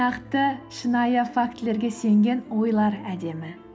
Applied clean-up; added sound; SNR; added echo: none; none; none; reverberation time 1.1 s.